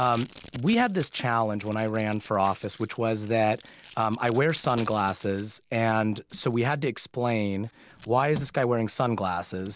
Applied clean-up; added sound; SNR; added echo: none; Packing tape, duct tape; 20 dB; none.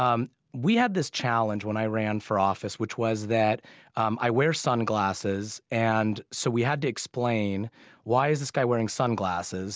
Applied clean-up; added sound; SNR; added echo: none; none; none; none.